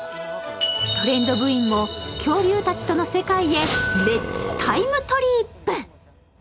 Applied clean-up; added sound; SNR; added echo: none; Burping, eructation; 10 dB; none.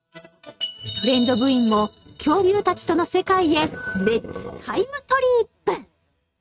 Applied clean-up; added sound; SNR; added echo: neural mask model RNNoise.